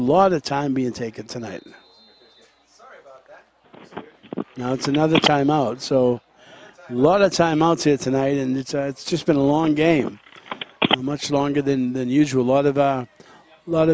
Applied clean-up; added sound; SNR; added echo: none; Telephone; 7 dB; none.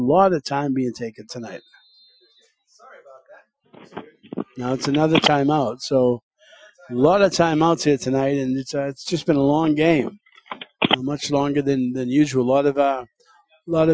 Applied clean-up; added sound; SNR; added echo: classical method Wiener filter.